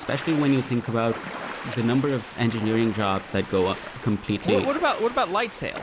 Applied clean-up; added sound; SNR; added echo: none; Ocean; 12 dB; none.